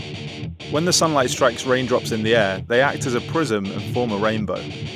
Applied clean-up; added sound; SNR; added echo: none; Guitar; 10 dB; none.